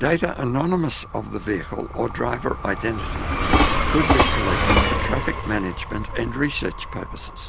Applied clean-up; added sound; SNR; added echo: none; Train; -2 dB; none.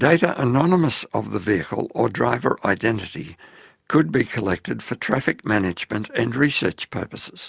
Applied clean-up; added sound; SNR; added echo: none; none; none; none.